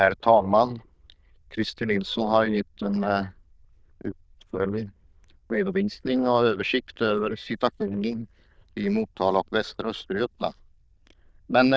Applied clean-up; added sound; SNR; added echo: neural diffusion model UNIVERSE++.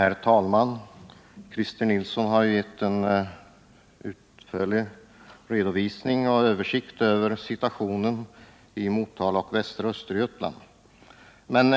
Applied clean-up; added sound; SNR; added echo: none; none; none; none.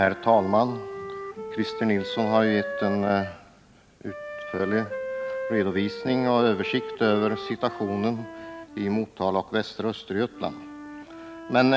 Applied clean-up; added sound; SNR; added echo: none; Wind instrument, woodwind instrument; 10 dB; none.